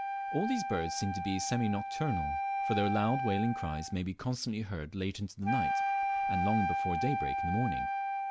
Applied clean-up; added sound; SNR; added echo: none; Wind instrument, woodwind instrument; 0 dB; none.